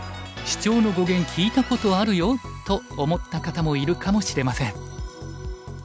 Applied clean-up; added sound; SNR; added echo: none; none; none; none.